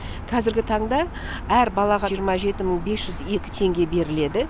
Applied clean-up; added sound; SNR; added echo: none; none; none; none.